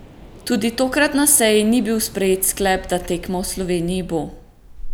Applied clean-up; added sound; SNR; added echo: none; Waves, surf; 18 dB; none.